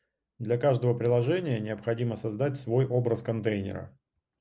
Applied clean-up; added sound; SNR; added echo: none; none; none; none.